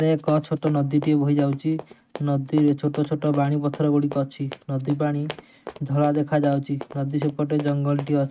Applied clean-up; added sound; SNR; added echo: neural mask model RNNoise.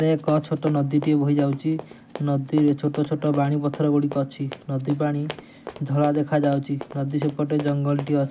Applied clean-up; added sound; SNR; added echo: none; Run; 17 dB; none.